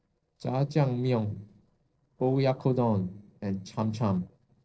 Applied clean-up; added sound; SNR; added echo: neural separator model SepFormer DNS4.